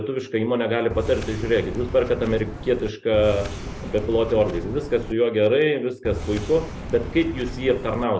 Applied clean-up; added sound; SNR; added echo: none; Subway, metro, underground; 9 dB; none.